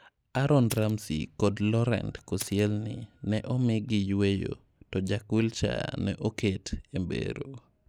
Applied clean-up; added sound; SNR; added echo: none; Fire; 19 dB; none.